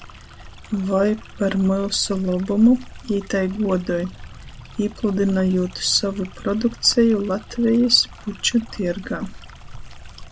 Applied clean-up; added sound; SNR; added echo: none; Stream; 16 dB; none.